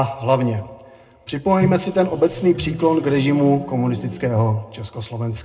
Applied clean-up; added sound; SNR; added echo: none; Microwave oven; 10 dB; reverberation time 0.2 s.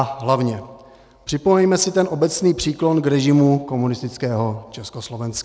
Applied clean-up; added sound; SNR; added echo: none; none; none; none.